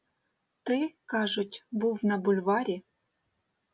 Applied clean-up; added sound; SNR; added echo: none; none; none; none.